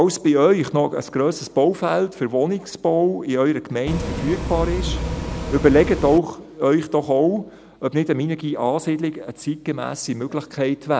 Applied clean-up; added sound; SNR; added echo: none; Bus; 5 dB; none.